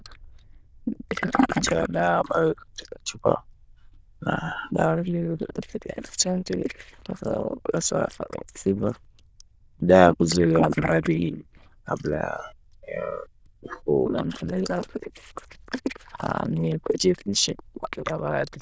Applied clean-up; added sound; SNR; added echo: neural diffusion model UNIVERSE++.